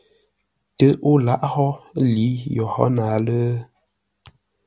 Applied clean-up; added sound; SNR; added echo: none; none; none; none.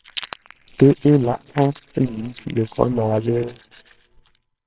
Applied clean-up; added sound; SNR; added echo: neural separator model SepFormer WHAMR!.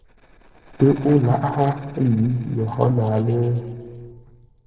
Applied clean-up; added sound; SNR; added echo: neural separator model SepFormer DNS4.